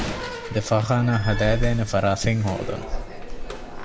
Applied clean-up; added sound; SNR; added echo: none; Slam; 5 dB; none.